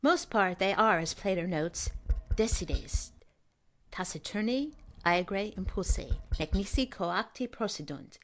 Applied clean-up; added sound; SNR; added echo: none; Tap; 4 dB; none.